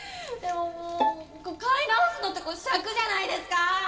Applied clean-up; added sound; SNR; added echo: none; Bowed string instrument; 5 dB; reverberation time 2.1 s.